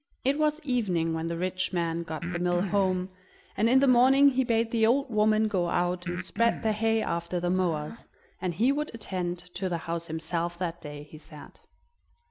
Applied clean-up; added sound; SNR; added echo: none; Breathing; 12 dB; none.